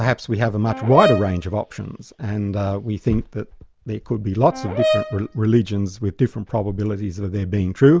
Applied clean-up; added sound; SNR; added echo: none; Brass instrument; 5 dB; none.